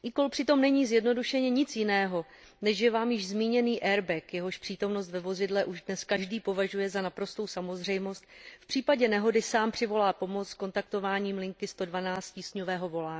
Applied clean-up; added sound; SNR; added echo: none; none; none; none.